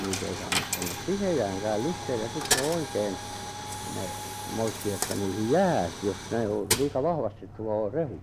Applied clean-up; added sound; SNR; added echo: none; Coin (dropping); 4 dB; none.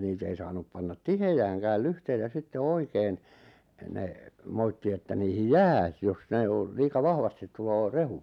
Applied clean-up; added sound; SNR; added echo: none; none; none; none.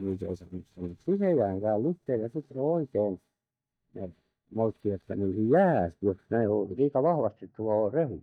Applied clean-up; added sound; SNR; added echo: neural mask model DeepFilterNet 3.